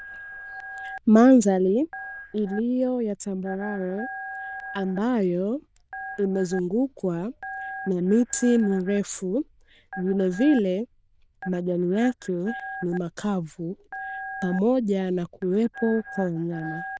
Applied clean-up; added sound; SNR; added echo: neural diffusion model UNIVERSE++.